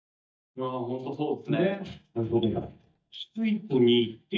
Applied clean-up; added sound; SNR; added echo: neural mask model DeepFilterNet 3.